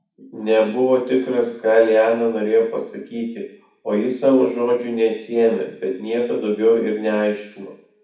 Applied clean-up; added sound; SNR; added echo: none; none; none; reverberation time 0.6 s.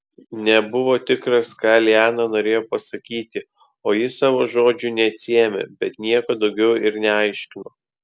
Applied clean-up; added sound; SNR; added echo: none; none; none; none.